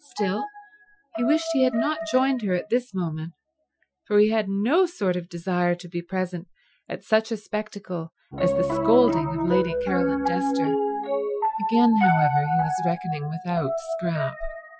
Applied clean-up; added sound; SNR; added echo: classical method Wiener filter.